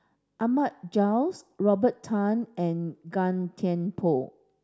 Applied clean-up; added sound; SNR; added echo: none; none; none; none.